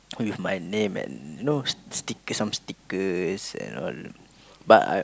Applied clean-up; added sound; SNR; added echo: none; none; none; none.